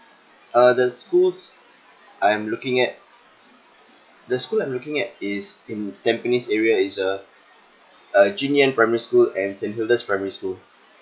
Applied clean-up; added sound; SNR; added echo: classical method log-MMSE.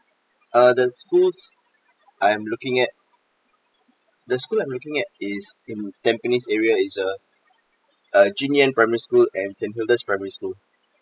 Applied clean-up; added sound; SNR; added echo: classical method spectral subtraction.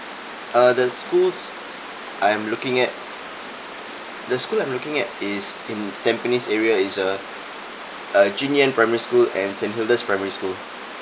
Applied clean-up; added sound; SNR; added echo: none; Water; 13 dB; none.